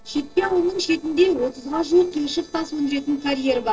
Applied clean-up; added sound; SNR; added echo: neural separator model SepFormer DNS4.